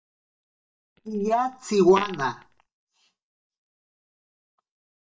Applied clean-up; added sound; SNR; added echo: neural mask model DeepFilterNet 3.